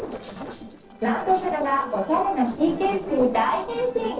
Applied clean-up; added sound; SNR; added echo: neural separator model SepFormer DNS4.